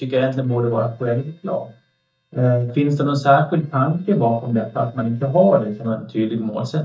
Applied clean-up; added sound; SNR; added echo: neural mask model DeepFilterNet 3.